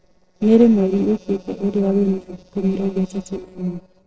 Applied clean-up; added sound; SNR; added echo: neural separator model SepFormer DNS4.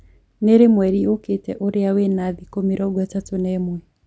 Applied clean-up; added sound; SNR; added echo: none; none; none; none.